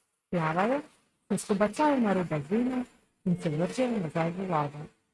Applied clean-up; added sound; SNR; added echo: neural mask model RNNoise.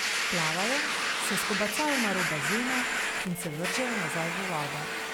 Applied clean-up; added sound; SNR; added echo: none; Domestic sounds, home sounds; -3 dB; none.